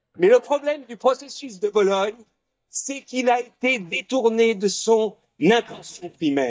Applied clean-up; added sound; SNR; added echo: neural mask model DeepFilterNet 3.